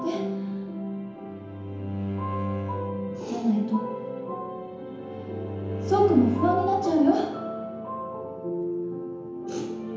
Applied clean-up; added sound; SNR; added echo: none; Bowed string instrument; 7 dB; reverberation time 1.0 s.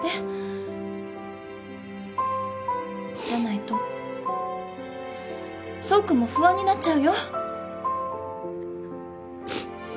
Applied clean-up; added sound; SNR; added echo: none; none; none; none.